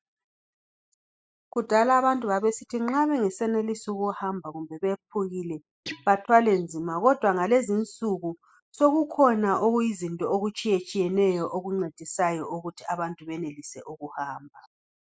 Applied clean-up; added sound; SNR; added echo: classical method spectral subtraction.